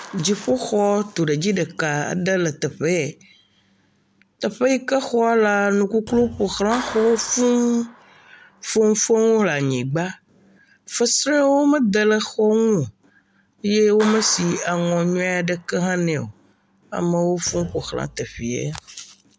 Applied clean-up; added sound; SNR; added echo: none; Clapping + Thump, thud; 20 dB; none.